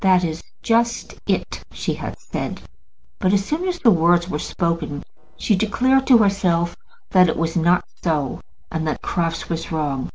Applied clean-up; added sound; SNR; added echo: neural separator model SepFormer DNS4.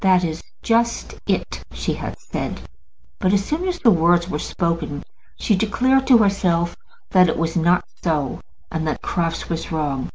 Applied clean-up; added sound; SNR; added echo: none; none; none; none.